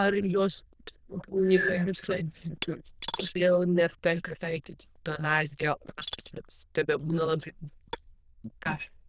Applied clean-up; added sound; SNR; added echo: neural diffusion model UNIVERSE++.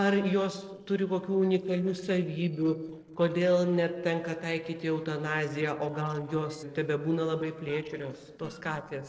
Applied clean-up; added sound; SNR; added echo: neural separator model SepFormer DNS4.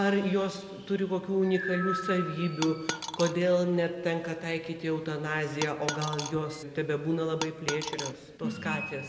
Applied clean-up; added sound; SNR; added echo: none; Coin (dropping); 6 dB; none.